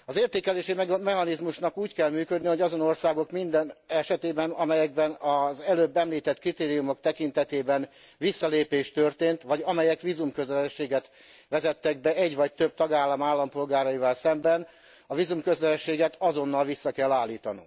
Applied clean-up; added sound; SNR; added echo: none; none; none; none.